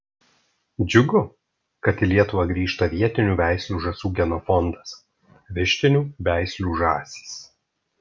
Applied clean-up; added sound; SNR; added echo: none; none; none; none.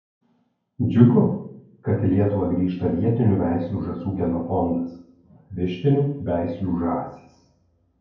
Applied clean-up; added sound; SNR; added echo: none; none; none; reverberation time 0.9 s.